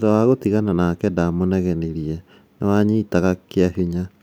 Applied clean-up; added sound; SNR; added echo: none; none; none; none.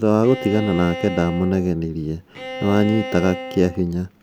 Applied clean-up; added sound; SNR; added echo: none; Bowed string instrument; 12 dB; none.